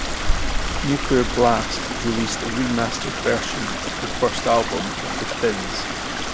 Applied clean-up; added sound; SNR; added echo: none; Stream; 0 dB; none.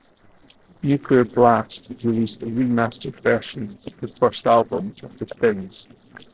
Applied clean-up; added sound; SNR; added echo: neural separator model SepFormer DNS4.